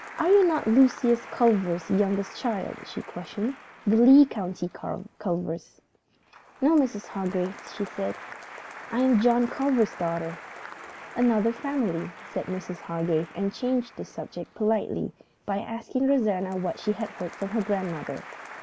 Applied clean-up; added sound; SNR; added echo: none; Applause; 18 dB; none.